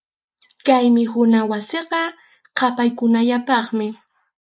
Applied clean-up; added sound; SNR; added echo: neural mask model Resemble Enhance denoiser.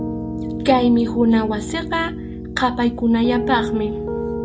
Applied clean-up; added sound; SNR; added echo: none; Piano; 6 dB; none.